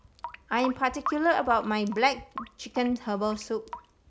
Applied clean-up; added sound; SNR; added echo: none; Drip / Sink (filling or washing) / Water tap, faucet; 13 dB; none.